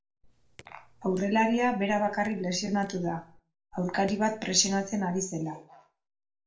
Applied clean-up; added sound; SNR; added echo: neural separator model SepFormer DNS4.